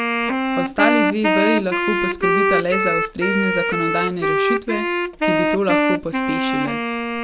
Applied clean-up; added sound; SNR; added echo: none; Wind instrument, woodwind instrument; -4 dB; none.